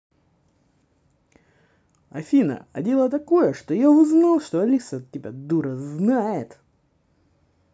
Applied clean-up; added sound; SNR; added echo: none; none; none; none.